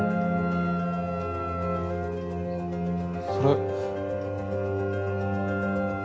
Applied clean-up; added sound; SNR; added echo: none; Wind instrument, woodwind instrument; 10 dB; none.